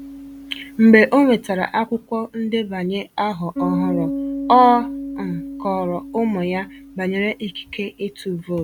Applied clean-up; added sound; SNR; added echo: none; Bass guitar; 11 dB; none.